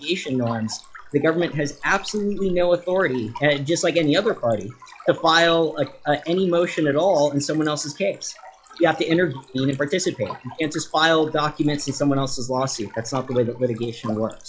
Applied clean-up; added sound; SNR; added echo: classical method log-MMSE.